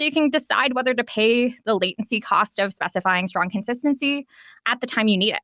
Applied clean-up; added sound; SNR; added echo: none; none; none; none.